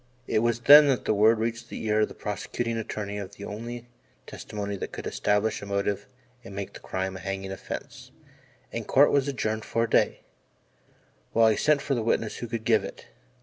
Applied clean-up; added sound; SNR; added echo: none; none; none; none.